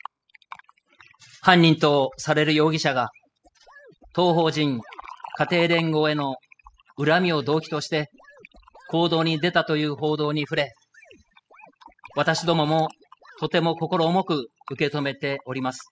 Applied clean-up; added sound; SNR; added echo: classical method spectral subtraction.